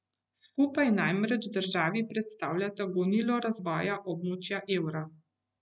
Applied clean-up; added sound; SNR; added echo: none; none; none; none.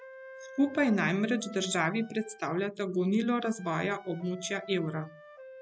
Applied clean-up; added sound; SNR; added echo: none; Wind instrument, woodwind instrument; 18 dB; none.